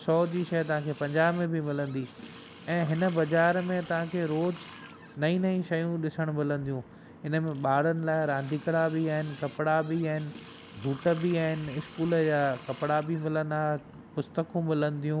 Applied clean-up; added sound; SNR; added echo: none; Water tap, faucet; 18 dB; none.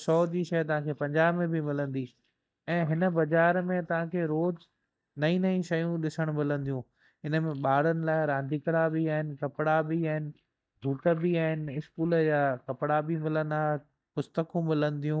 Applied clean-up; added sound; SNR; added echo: neural mask model DeepFilterNet 3.